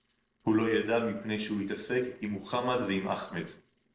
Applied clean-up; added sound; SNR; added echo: neural separator model SepFormer DNS4.